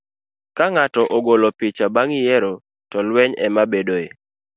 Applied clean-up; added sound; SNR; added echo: none; Ratchet, pawl; 18 dB; none.